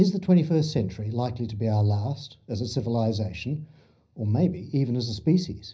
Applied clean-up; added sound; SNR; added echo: none; none; none; reverberation time 0.5 s.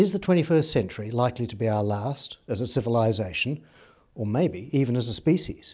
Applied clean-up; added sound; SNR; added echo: none; none; none; none.